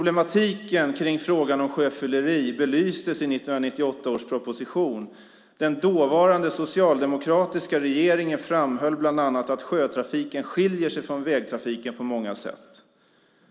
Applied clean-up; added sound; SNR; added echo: none; none; none; none.